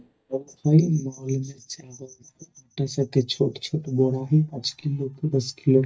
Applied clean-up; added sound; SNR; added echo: neural mask model DeepFilterNet 3.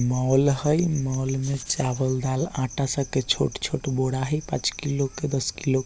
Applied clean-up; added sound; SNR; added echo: none; none; none; none.